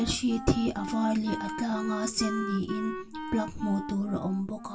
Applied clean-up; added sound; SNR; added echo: none; Wind instrument, woodwind instrument; 8 dB; reverberation time 0.2 s.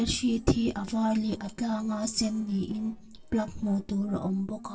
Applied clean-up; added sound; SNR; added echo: neural separator model SepFormer DNS4.